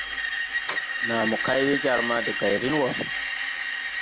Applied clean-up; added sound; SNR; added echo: none; Screech; 1 dB; none.